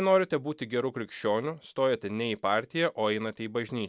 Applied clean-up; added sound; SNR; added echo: none; none; none; none.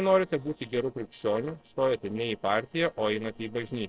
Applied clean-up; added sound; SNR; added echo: neural separator model SepFormer DNS4.